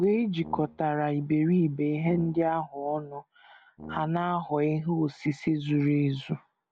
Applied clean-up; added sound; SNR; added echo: none; Brass instrument; 19 dB; none.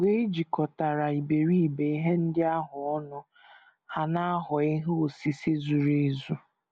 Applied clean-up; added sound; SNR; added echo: none; none; none; none.